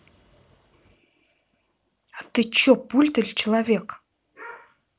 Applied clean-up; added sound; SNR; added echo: none; none; none; none.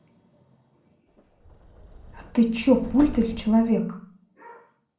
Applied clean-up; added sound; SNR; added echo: none; Subway, metro, underground; 14 dB; reverberation time 0.6 s.